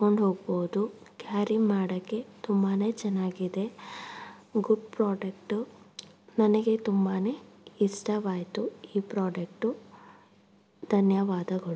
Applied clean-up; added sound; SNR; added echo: none; none; none; none.